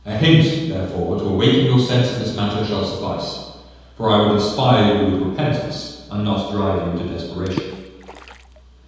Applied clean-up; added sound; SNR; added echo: none; Water / Splash, splatter; 15 dB; reverberation time 1.2 s.